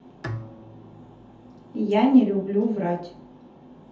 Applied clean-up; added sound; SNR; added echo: none; Bowed string instrument; 17 dB; reverberation time 0.5 s.